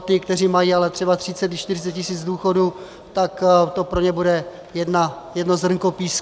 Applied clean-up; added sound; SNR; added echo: none; none; none; none.